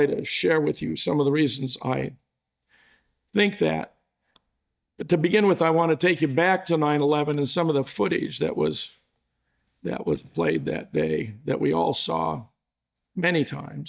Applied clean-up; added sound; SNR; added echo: neural mask model DeepFilterNet 3.